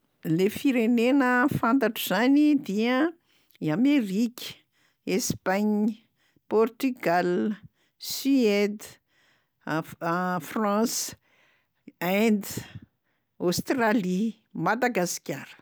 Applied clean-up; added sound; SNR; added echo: none; none; none; none.